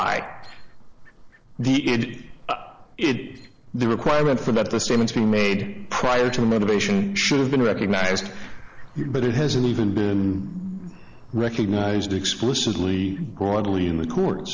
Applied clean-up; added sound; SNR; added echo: neural separator model SepFormer DNS4.